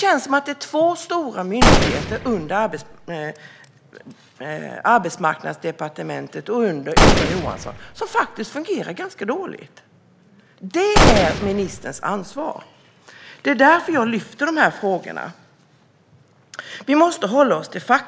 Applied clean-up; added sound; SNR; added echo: none; Gunshot, gunfire; -4 dB; none.